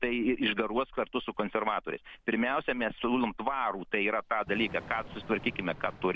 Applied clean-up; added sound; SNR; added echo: none; Thunder / Rain; 18 dB; none.